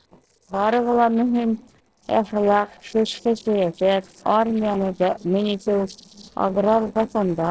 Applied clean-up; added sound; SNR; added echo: neural separator model SepFormer DNS4.